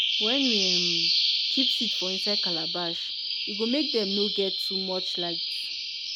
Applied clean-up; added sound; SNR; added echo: none; Bird vocalization, bird call, bird song; -5 dB; none.